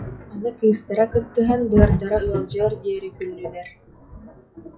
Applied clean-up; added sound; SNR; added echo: classical method WPE with log-MMSE.